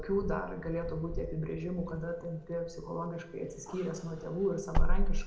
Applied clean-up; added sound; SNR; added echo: none; Wind / Car; -3 dB; reverberation time 0.7 s.